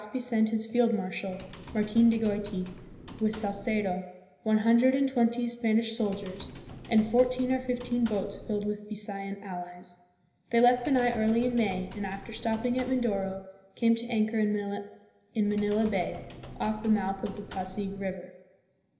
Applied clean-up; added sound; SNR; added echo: none; Typing; 18 dB; reverberation time 0.9 s.